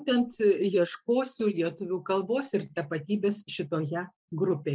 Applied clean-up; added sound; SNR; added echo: neural mask model Resemble Enhance denoiser.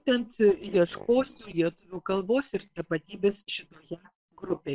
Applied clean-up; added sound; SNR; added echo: neural separator model SepFormer WHAM!.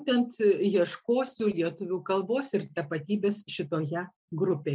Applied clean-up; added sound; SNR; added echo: none; none; none; none.